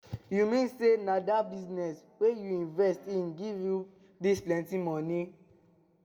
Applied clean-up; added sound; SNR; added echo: none; none; none; reverberation time 0.9 s.